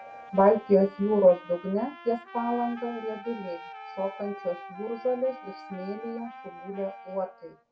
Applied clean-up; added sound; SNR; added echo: none; Wind instrument, woodwind instrument + Trumpet; 16 dB; none.